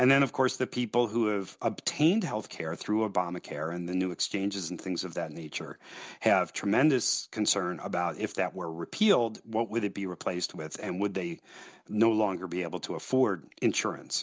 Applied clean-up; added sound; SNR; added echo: none; none; none; none.